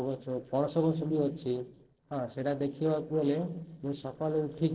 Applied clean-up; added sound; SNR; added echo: neural separator model SepFormer DNS4.